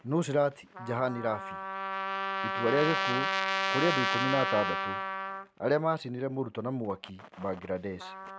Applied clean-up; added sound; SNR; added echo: none; Trumpet; 2 dB; none.